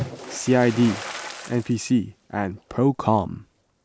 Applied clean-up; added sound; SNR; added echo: none; Splash, splatter; 14 dB; none.